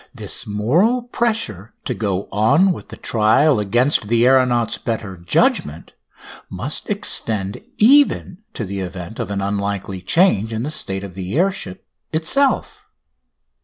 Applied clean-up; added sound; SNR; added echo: none; none; none; none.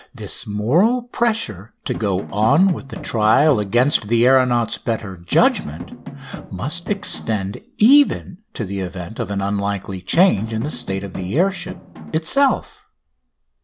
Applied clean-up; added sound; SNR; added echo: none; Drum; 13 dB; none.